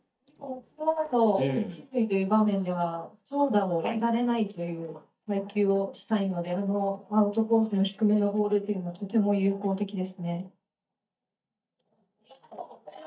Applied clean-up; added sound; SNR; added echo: neural mask model DeepFilterNet 3.